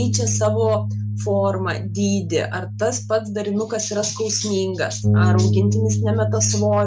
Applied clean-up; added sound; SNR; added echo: none; Bass guitar; 0 dB; none.